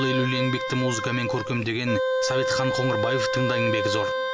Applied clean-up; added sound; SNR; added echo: none; Wind instrument, woodwind instrument; 0 dB; none.